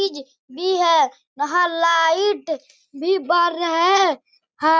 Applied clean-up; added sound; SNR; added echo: none; none; none; none.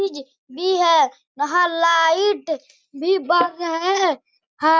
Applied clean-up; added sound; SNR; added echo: neural mask model DeepFilterNet 3.